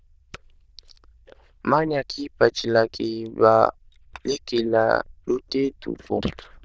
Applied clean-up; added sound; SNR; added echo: neural diffusion model UNIVERSE++.